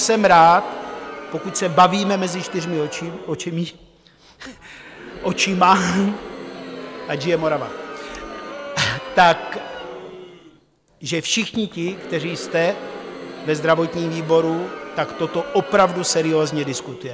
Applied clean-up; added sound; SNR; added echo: none; Crowd; 13 dB; none.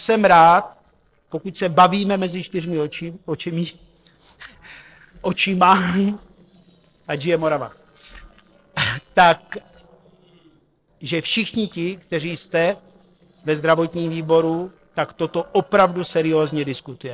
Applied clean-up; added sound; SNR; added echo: neural separator model SepFormer DNS4.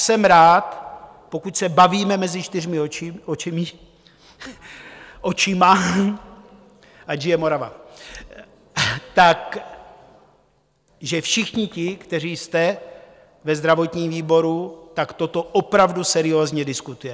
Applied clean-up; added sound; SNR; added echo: none; none; none; none.